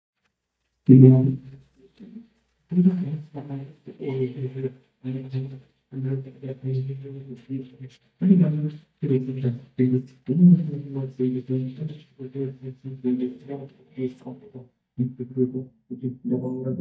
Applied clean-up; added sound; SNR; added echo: neural mask model DeepFilterNet 3.